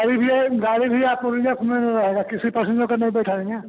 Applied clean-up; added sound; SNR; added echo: none; none; none; none.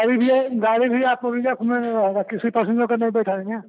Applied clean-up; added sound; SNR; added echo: neural mask model DeepFilterNet 3.